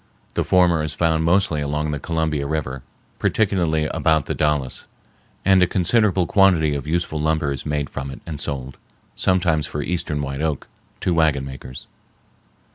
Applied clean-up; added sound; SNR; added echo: none; none; none; none.